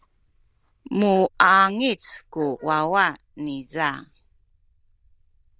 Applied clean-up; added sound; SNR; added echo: neural diffusion model UNIVERSE++.